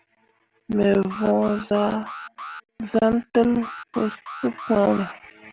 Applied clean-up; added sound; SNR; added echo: none; Alarm; 14 dB; none.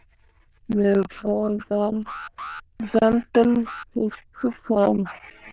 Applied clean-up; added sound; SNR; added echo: neural diffusion model UNIVERSE++.